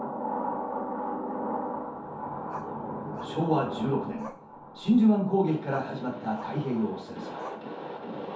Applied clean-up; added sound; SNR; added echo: none; Bark; 19 dB; reverberation time 0.5 s.